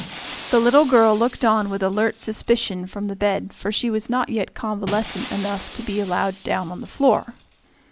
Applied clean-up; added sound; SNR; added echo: none; Shatter; 15 dB; none.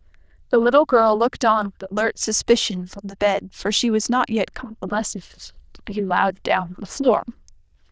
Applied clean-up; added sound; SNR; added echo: neural diffusion model UNIVERSE++.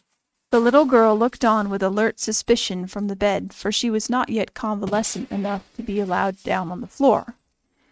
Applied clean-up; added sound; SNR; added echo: neural mask model RNNoise.